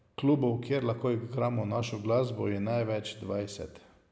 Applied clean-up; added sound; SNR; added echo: none; none; none; none.